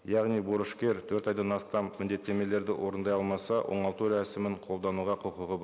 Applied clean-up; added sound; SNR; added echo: none; none; none; none.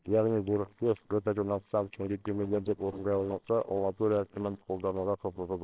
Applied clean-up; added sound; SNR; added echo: neural separator model SepFormer WHAMR!.